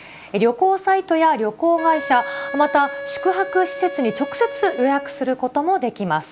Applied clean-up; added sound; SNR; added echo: none; Wind instrument, woodwind instrument; 13 dB; none.